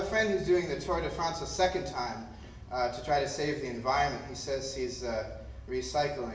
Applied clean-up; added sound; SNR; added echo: none; none; none; reverberation time 0.8 s.